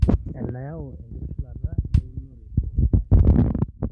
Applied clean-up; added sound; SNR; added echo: none; Bass drum; 9 dB; none.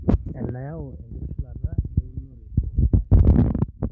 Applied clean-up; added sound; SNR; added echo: none; none; none; none.